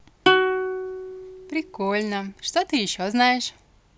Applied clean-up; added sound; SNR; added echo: none; Plucked string instrument; 0 dB; none.